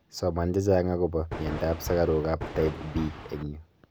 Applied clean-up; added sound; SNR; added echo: none; Thunder; 9 dB; none.